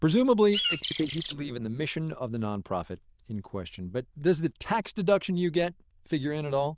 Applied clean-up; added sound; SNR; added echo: neural diffusion model UNIVERSE++.